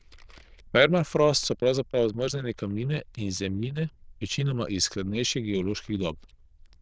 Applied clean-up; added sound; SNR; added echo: neural diffusion model UNIVERSE++.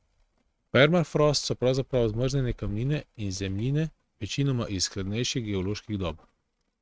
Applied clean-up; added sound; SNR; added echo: neural mask model RNNoise.